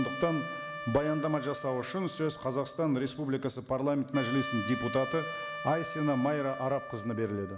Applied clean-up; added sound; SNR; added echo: none; Trumpet; 9 dB; none.